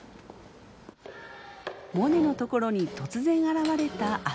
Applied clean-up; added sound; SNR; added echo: none; none; none; none.